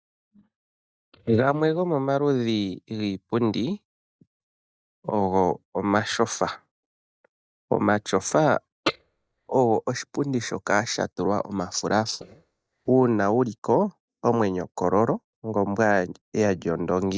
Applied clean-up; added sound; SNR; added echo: neural mask model DeepFilterNet 3.